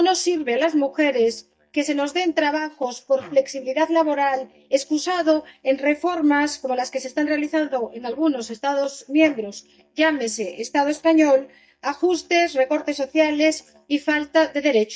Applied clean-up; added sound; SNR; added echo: neural mask model DeepFilterNet 3.